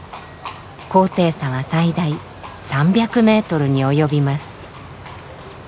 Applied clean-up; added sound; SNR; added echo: none; Livestock, farm animals, working animals; 19 dB; none.